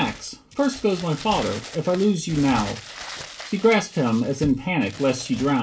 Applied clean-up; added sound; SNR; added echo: none; Crumpling, crinkling; 15 dB; reverberation time 0.2 s.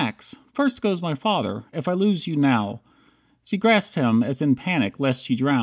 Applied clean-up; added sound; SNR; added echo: none; none; none; none.